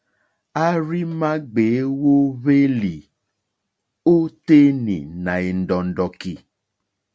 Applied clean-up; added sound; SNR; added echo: none; none; none; none.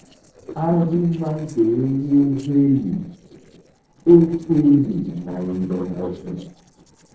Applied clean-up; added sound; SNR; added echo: neural separator model SepFormer DNS4.